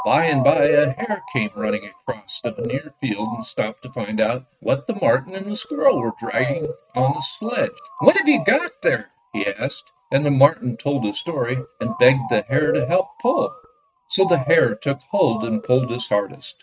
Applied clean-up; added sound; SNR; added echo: neural mask model RNNoise.